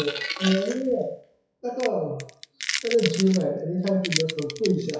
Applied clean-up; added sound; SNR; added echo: classical method WPE with log-MMSE.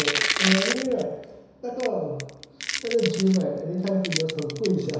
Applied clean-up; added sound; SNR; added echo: none; Crushing; 4 dB; reverberation time 1.0 s.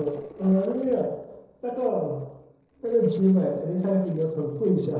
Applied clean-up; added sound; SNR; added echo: neural separator model SepFormer DNS4.